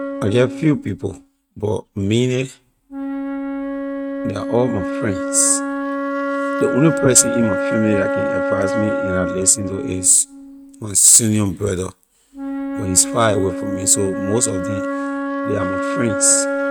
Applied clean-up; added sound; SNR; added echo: neural mask model RNNoise.